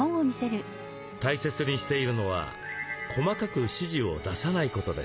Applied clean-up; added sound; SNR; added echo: none; Wind instrument, woodwind instrument; 15 dB; none.